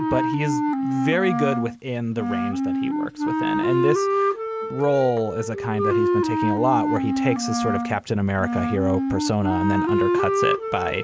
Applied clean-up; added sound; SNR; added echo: none; Wind instrument, woodwind instrument; -2 dB; none.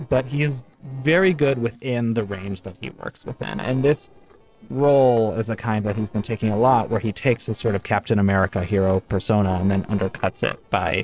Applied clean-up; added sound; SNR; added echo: neural separator model SepFormer DNS4.